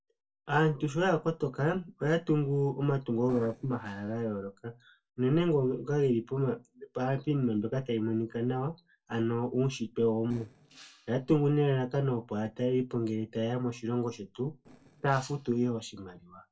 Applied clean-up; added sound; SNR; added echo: neural separator model SepFormer DNS4.